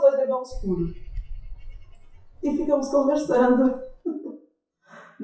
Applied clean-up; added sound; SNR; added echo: classical method WPE with log-MMSE.